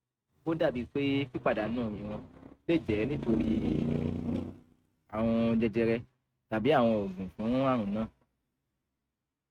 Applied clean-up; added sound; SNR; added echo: neural mask model RNNoise.